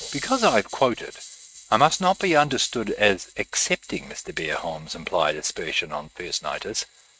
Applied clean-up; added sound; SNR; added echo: neural mask model RNNoise.